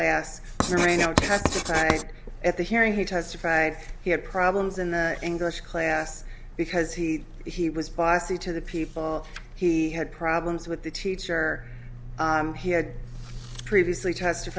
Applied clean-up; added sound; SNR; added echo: none; Writing; 2 dB; none.